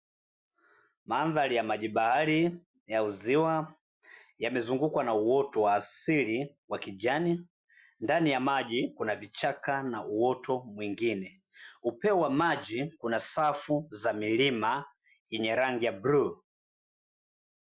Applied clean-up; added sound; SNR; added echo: none; none; none; none.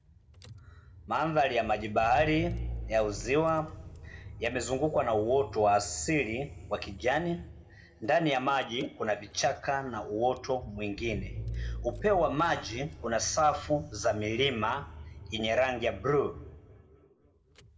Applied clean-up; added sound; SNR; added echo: none; Engine / Car; 13 dB; reverberation time 0.9 s.